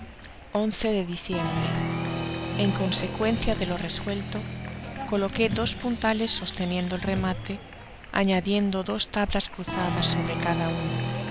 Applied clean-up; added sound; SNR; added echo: none; Applause; 4 dB; none.